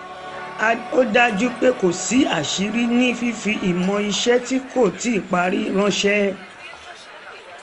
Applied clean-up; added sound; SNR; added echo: none; Crowd; 15 dB; none.